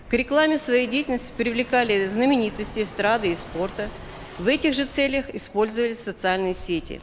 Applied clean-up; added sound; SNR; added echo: none; Fixed-wing aircraft, airplane; 16 dB; none.